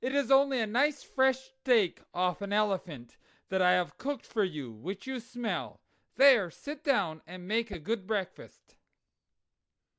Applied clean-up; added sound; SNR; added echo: none; none; none; none.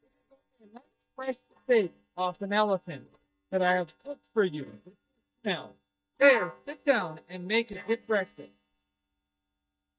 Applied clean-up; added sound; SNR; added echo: neural mask model DeepFilterNet 3.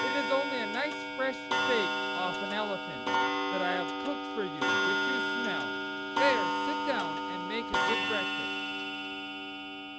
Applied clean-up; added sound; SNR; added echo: none; Clock; -5 dB; none.